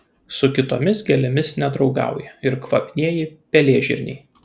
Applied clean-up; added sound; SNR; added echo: none; none; none; none.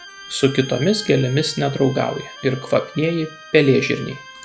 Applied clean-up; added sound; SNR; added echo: none; Bowed string instrument + Trumpet; 17 dB; none.